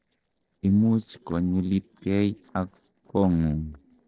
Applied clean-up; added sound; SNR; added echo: neural separator model SepFormer DNS4.